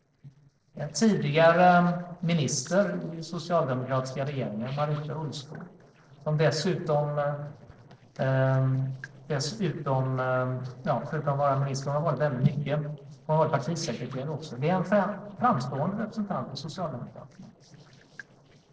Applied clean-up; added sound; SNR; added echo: neural separator model SepFormer DNS4.